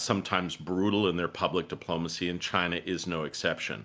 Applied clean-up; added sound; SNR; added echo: none; none; none; none.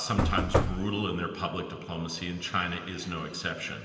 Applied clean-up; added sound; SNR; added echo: none; Knock / Wood; -4 dB; reverberation time 2.9 s.